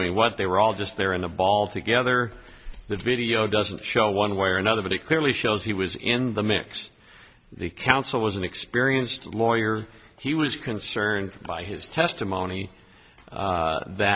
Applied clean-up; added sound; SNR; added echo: none; none; none; none.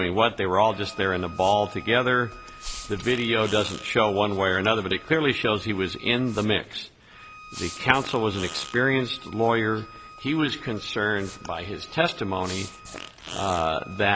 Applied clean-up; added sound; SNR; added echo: none; Fart + Bowed string instrument; 17 dB; none.